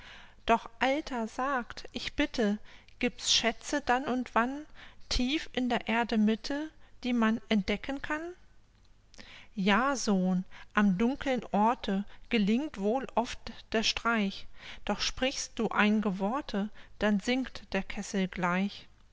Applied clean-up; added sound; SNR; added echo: none; none; none; none.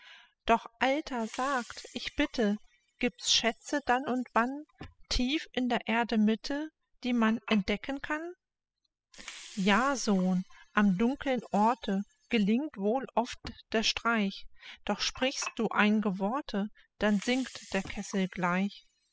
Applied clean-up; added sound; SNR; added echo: classical method spectral subtraction.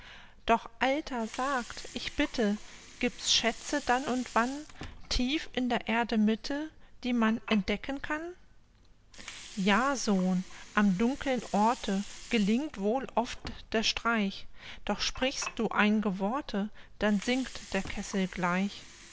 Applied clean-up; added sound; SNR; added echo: none; Water + Slam; 19 dB; none.